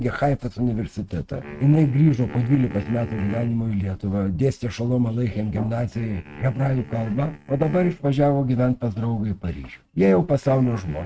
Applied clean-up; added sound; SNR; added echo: neural mask model RNNoise.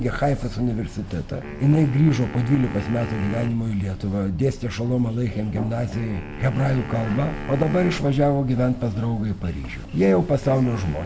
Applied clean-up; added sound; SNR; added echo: none; Wind instrument, woodwind instrument; 16 dB; none.